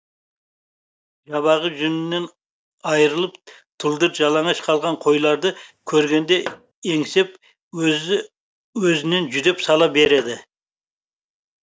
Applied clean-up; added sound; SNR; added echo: neural mask model DeepFilterNet 3.